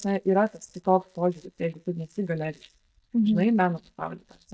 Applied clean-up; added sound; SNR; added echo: neural mask model DeepFilterNet 3.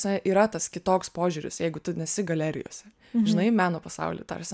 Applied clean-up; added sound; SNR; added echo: none; none; none; none.